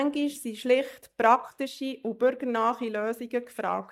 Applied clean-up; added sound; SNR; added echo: neural mask model DeepFilterNet 3.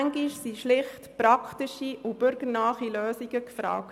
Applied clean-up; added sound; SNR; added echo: none; none; none; none.